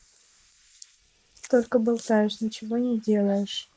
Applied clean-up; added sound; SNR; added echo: neural mask model Resemble Enhance denoiser.